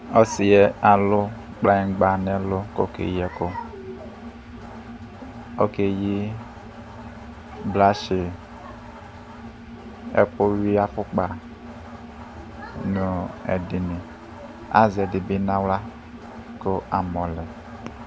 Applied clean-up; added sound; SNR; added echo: none; Engine; 16 dB; none.